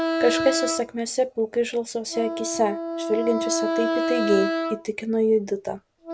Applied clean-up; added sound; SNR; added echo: none; Wind instrument, woodwind instrument; 3 dB; none.